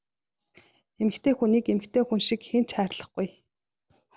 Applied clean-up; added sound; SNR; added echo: none; none; none; none.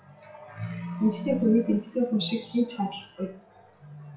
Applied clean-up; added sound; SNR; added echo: classical method WPE with log-MMSE.